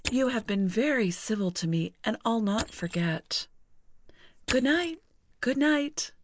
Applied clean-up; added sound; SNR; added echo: neural mask model Resemble Enhance denoiser.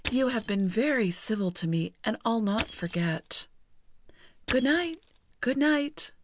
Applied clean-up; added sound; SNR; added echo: none; Crushing; 13 dB; none.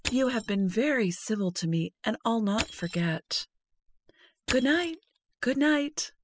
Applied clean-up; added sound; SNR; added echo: classical method spectral subtraction.